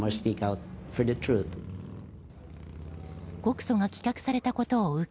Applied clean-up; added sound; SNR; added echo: none; Motorcycle / Crow; 13 dB; none.